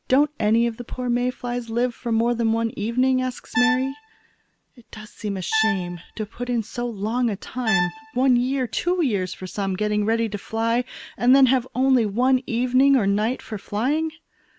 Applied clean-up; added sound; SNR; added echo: none; Brass instrument; 8 dB; none.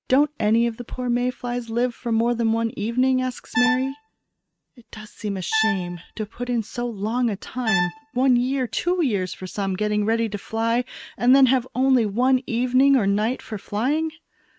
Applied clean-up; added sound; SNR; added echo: neural mask model RNNoise.